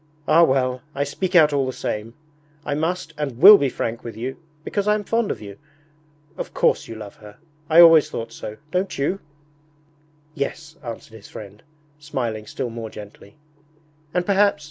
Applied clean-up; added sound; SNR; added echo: none; none; none; none.